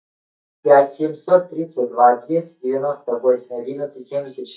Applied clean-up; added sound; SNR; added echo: neural mask model DeepFilterNet 3.